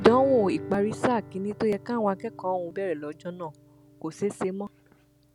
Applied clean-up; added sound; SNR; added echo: none; Guitar; 15 dB; none.